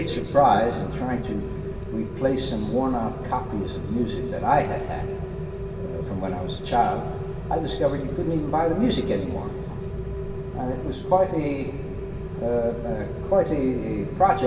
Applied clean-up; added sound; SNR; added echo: none; Rain; 6 dB; reverberation time 1.9 s.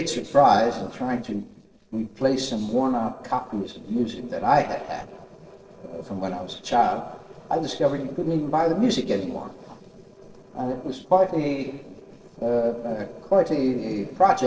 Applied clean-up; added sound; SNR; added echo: neural separator model SepFormer DNS4.